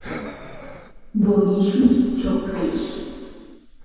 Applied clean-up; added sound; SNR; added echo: none; Breathing; 15 dB; reverberation time 2.2 s.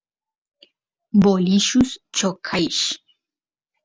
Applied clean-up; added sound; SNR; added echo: none; none; none; none.